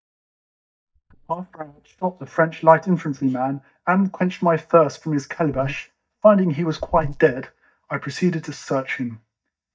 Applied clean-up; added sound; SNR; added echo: neural mask model DeepFilterNet 3.